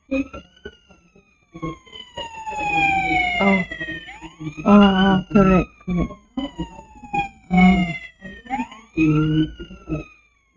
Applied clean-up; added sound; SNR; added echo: neural mask model RNNoise.